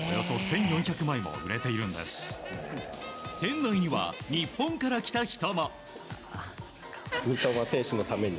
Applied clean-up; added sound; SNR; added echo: none; Wind instrument, woodwind instrument; 14 dB; none.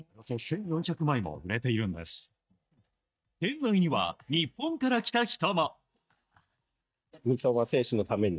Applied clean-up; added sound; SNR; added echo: neural mask model DeepFilterNet 3.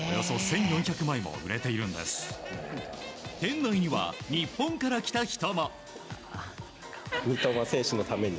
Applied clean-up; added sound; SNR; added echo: none; none; none; none.